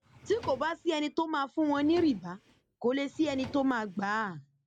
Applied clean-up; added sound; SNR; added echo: none; Drawer open or close; 20 dB; none.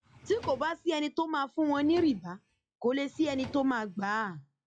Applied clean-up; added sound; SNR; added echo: classical method log-MMSE.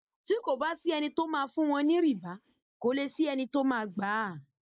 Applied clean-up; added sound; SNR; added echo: neural mask model Resemble Enhance denoiser.